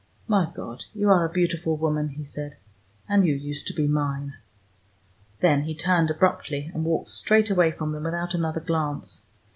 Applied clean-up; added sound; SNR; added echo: none; none; none; none.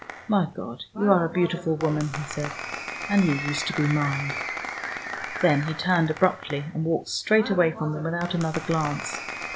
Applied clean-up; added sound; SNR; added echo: none; Applause; 9 dB; none.